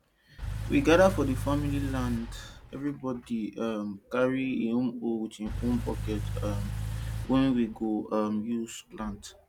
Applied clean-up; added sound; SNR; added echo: none; Engine / Car; 6 dB; none.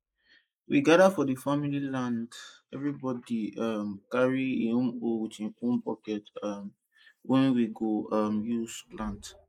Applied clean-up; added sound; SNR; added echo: neural mask model Resemble Enhance denoiser.